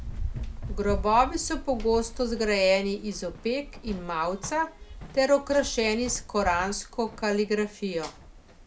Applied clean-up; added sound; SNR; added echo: none; Run; 10 dB; none.